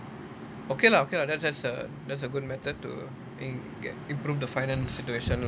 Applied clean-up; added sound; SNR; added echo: none; none; none; none.